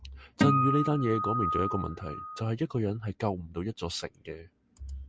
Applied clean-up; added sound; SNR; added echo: none; Acoustic guitar; -1 dB; none.